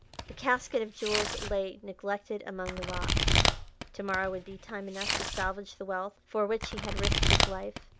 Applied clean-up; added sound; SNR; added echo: none; Domestic sounds, home sounds; -3 dB; none.